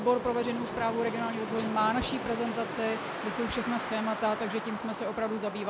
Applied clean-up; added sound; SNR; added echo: none; Wind; 6 dB; none.